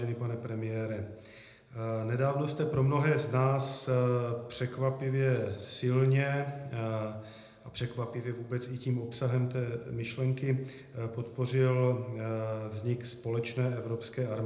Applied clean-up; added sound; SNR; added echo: none; none; none; reverberation time 0.7 s.